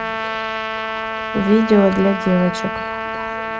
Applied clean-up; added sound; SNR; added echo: none; Trumpet; 5 dB; none.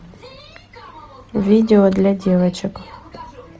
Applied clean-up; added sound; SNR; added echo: none; none; none; none.